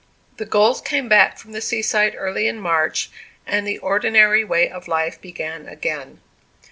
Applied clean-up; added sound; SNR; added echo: none; none; none; none.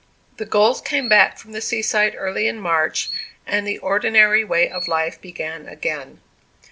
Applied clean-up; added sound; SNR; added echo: none; Chirp, tweet; 14 dB; none.